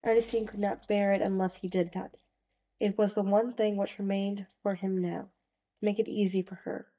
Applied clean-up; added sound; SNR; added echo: neural mask model DeepFilterNet 3.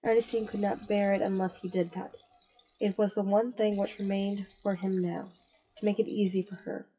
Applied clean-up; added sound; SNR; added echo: classical method WPE with log-MMSE.